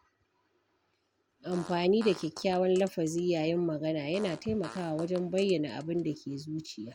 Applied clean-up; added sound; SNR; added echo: none; Fart; 19 dB; none.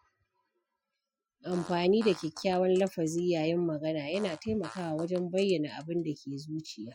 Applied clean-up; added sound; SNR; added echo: classical method Wiener filter.